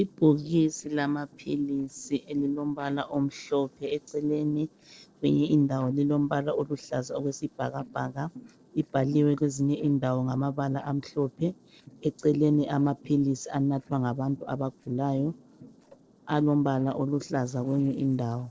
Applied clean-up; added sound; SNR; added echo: neural separator model SepFormer DNS4.